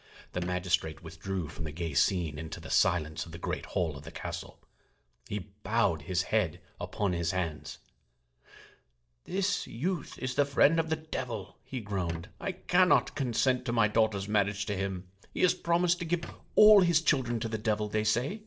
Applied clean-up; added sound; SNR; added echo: neural separator model SepFormer DNS4.